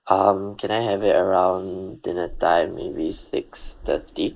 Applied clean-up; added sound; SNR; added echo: neural mask model Resemble Enhance denoiser.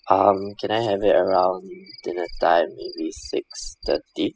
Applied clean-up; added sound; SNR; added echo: classical method spectral subtraction.